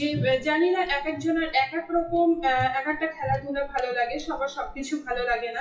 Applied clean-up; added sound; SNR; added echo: classical method WPE with log-MMSE.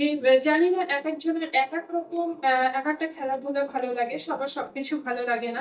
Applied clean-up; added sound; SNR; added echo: neural mask model DeepFilterNet 3.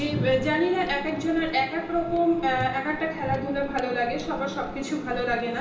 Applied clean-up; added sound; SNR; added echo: none; Mechanisms; 19 dB; reverberation time 0.8 s.